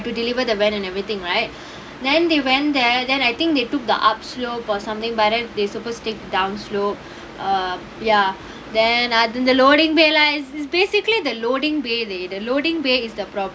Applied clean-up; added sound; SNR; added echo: none; none; none; none.